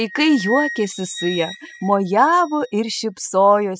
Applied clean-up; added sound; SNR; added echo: classical method spectral subtraction.